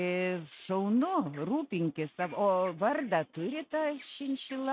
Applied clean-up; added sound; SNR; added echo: neural mask model RNNoise.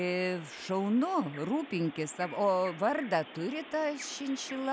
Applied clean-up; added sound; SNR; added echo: none; Bird vocalization, bird call, bird song; 16 dB; none.